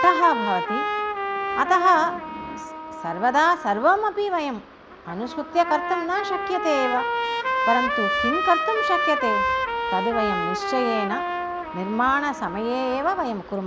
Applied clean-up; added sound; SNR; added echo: none; Trumpet; 3 dB; none.